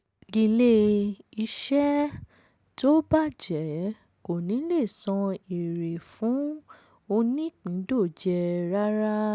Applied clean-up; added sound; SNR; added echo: none; none; none; none.